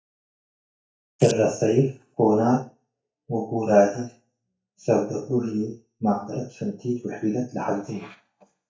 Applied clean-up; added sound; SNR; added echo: neural mask model DeepFilterNet 3.